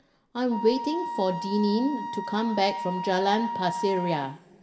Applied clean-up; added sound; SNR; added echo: none; Wind instrument, woodwind instrument; 7 dB; reverberation time 2.9 s.